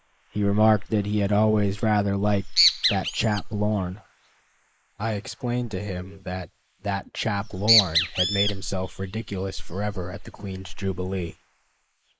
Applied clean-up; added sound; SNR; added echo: neural mask model Resemble Enhance denoiser.